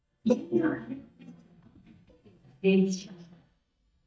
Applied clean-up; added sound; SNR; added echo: neural mask model DeepFilterNet 3.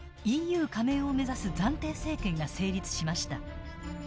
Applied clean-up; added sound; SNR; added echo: none; none; none; none.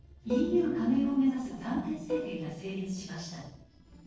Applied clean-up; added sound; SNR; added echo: neural separator model SepFormer DNS4.